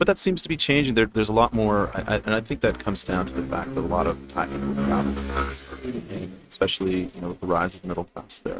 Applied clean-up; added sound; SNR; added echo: neural mask model RNNoise.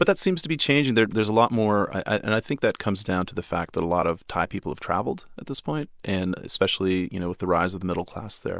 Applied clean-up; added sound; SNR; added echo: none; none; none; none.